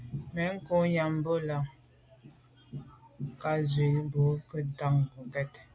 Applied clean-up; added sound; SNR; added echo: none; none; none; none.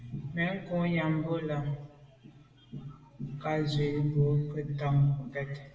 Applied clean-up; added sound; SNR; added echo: none; none; none; reverberation time 0.8 s.